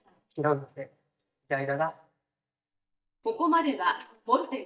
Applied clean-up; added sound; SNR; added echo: neural mask model DeepFilterNet 3.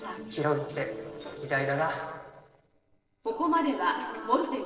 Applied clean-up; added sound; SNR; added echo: neural separator model SepFormer DNS4.